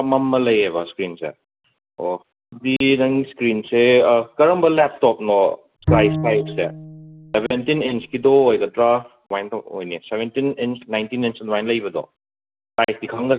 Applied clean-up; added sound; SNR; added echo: none; Bowed string instrument; 6 dB; none.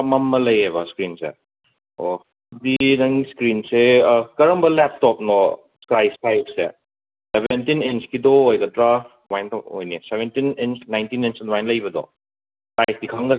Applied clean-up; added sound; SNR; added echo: none; none; none; none.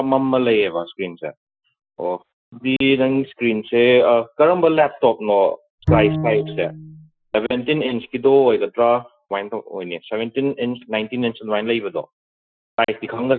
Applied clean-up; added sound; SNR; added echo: classical method Wiener filter.